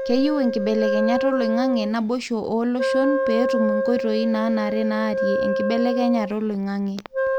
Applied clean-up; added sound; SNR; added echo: none; Wind instrument, woodwind instrument; 2 dB; none.